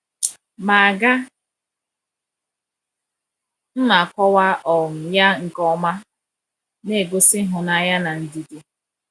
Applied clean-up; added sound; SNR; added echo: none; none; none; none.